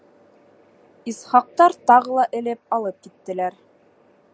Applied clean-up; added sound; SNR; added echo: none; none; none; none.